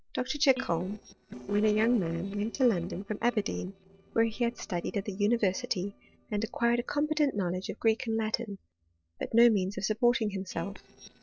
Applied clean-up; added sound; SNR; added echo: neural separator model SepFormer DNS4.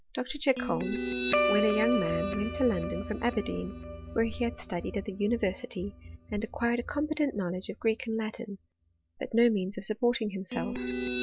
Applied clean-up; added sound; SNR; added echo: none; Guitar; 5 dB; none.